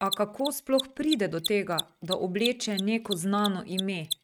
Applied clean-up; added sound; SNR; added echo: neural mask model RNNoise.